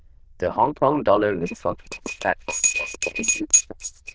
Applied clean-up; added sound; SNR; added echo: neural diffusion model UNIVERSE++.